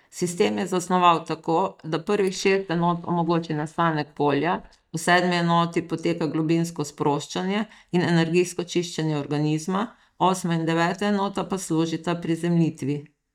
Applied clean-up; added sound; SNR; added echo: neural mask model DeepFilterNet 3.